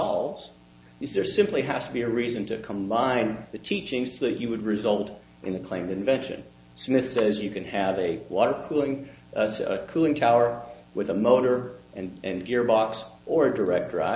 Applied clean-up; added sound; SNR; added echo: none; none; none; none.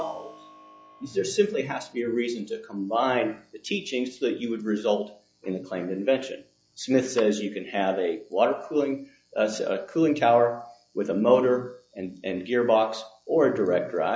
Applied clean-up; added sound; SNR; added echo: classical method log-MMSE.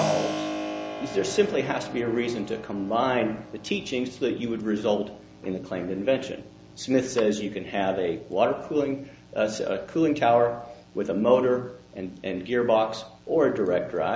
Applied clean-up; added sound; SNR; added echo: none; Keyboard (musical); 14 dB; none.